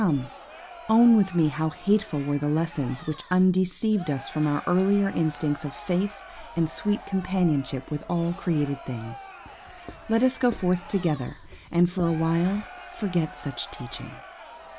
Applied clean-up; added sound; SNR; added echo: none; Writing + Crowd; 17 dB; none.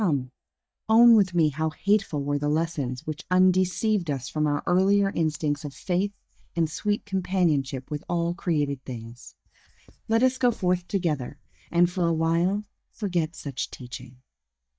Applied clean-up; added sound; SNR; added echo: neural mask model DeepFilterNet 3.